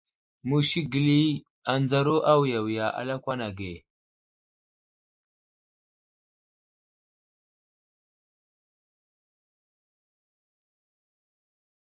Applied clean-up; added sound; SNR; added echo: neural mask model Resemble Enhance denoiser.